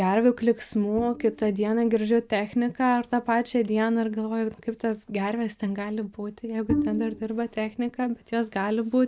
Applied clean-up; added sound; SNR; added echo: neural mask model DeepFilterNet 3.